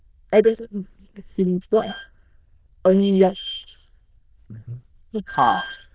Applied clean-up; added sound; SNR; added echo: neural diffusion model UNIVERSE++.